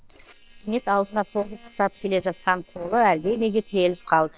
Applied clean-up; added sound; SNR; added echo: neural separator model SepFormer WHAM!.